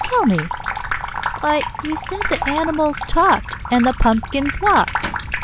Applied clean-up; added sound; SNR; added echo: none; Sink (filling or washing) / Water tap, faucet; 6 dB; none.